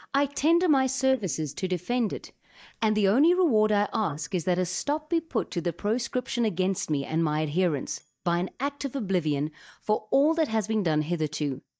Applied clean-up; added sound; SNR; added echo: neural mask model DeepFilterNet 3.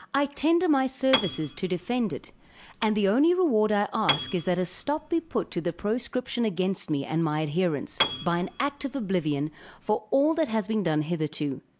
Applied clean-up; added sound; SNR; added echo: none; Piano; 9 dB; none.